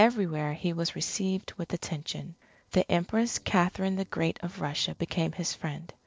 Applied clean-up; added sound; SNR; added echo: neural separator model SepFormer DNS4.